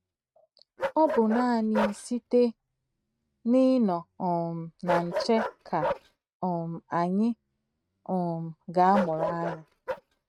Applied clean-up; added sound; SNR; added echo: neural mask model RNNoise.